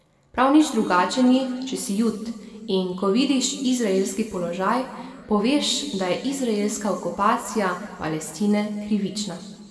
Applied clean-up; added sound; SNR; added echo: none; none; none; reverberation time 1.8 s.